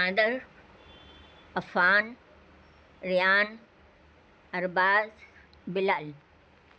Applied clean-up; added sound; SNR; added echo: none; none; none; none.